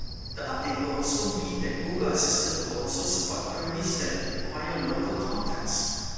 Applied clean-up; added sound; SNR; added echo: none; Cricket; 5 dB; reverberation time 2.1 s.